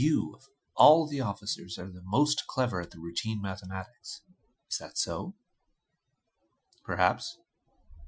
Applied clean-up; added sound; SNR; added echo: classical method Wiener filter.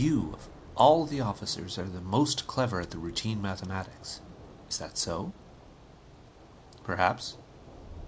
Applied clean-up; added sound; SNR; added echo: none; Thunder / Rain; 18 dB; none.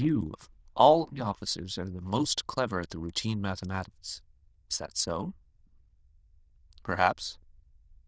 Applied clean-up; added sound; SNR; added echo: neural diffusion model UNIVERSE++.